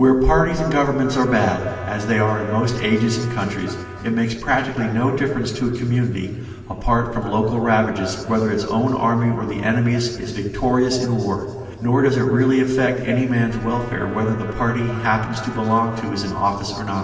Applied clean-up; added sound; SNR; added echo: none; Trumpet; 19 dB; reverberation time 2.3 s.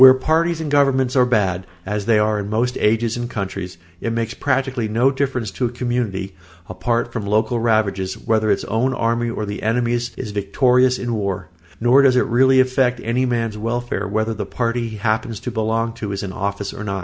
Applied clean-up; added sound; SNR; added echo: none; none; none; none.